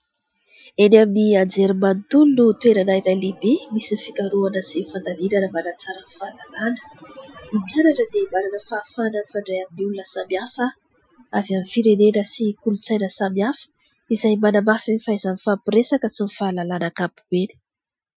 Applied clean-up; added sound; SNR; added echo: classical method Wiener filter.